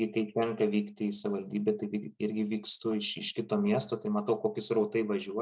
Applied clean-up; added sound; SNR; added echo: none; none; none; none.